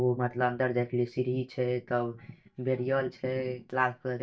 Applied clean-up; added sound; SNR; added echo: neural mask model DeepFilterNet 3.